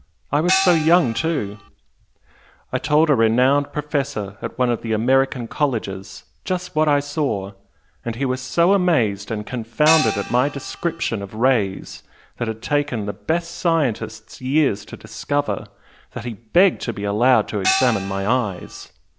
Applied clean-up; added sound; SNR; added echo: none; Gong; 5 dB; none.